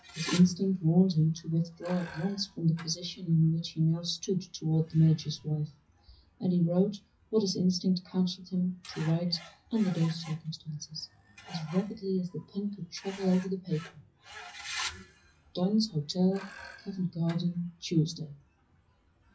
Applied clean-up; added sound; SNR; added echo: classical method WPE with log-MMSE.